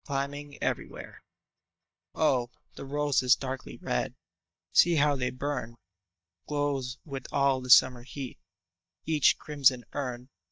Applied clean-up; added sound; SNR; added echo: neural mask model DeepFilterNet 3.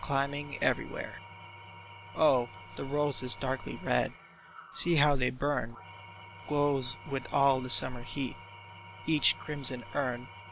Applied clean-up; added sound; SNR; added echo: none; Engine / Tools; 18 dB; none.